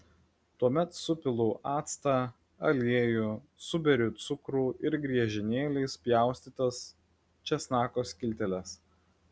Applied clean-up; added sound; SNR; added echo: none; none; none; none.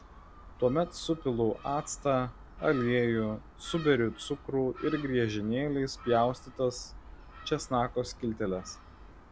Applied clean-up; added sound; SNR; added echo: none; Gull, seagull; 17 dB; none.